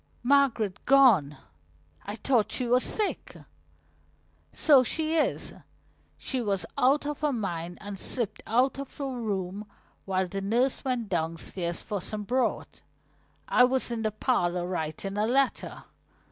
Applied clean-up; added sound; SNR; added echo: none; none; none; none.